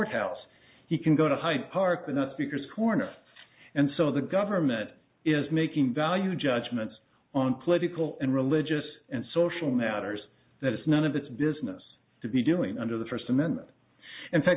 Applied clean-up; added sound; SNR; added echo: none; none; none; none.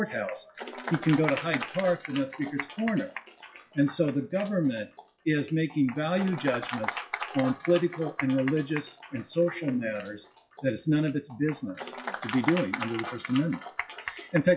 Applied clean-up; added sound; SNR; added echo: classical method WPE with log-MMSE.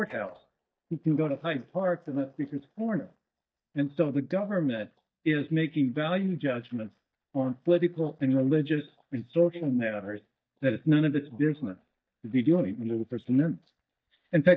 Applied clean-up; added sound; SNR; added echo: neural mask model DeepFilterNet 3.